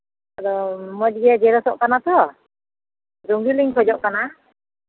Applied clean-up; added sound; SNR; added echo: none; none; none; none.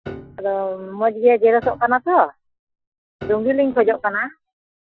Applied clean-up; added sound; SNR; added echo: classical method Wiener filter.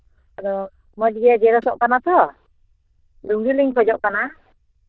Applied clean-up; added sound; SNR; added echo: neural diffusion model UNIVERSE++.